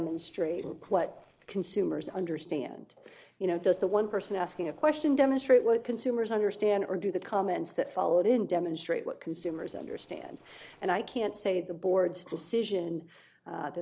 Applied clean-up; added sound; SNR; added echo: neural separator model SepFormer DNS4.